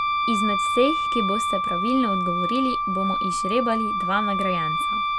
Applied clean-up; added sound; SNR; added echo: none; Wind instrument, woodwind instrument; -2 dB; none.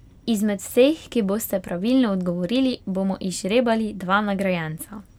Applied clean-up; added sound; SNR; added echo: none; none; none; none.